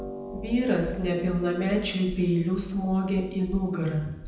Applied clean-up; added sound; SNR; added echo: none; Harp; 12 dB; reverberation time 0.9 s.